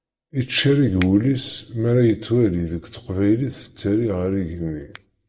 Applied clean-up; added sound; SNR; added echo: neural mask model DeepFilterNet 3.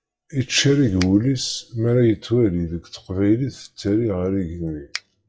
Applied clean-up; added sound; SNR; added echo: classical method WPE with log-MMSE.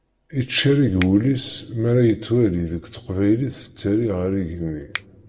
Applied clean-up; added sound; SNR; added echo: none; Finger snapping; 10 dB; reverberation time 1.6 s.